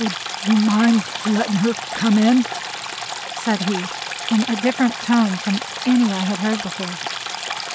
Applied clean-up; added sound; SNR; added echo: none; Stream; 8 dB; none.